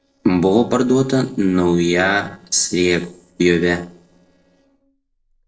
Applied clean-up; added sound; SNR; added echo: neural separator model SepFormer DNS4.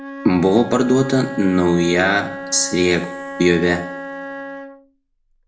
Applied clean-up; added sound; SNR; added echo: none; Wind instrument, woodwind instrument; 12 dB; reverberation time 0.6 s.